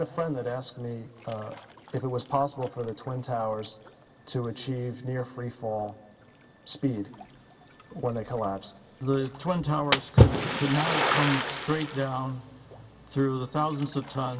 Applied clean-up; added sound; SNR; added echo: none; Splash, splatter; 1 dB; reverberation time 2.2 s.